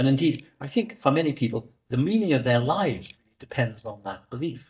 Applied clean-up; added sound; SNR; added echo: neural mask model DeepFilterNet 3.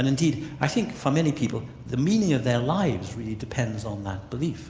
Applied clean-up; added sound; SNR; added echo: none; none; none; none.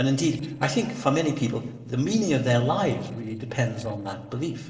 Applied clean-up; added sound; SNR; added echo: neural separator model SepFormer DNS4.